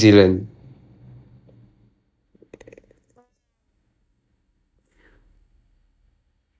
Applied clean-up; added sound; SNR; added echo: neural mask model DeepFilterNet 3.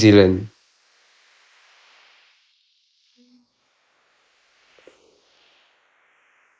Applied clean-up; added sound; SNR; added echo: neural mask model Resemble Enhance denoiser.